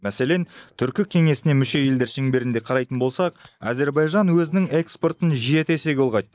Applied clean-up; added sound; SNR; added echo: neural mask model DeepFilterNet 3.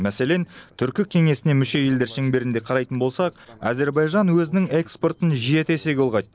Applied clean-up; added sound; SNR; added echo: neural separator model SepFormer DNS4.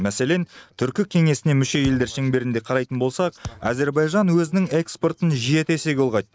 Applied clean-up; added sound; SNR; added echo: neural mask model RNNoise.